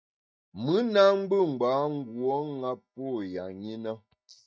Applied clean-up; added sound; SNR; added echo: neural mask model DeepFilterNet 3.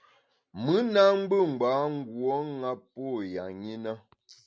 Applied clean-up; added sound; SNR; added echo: none; none; none; none.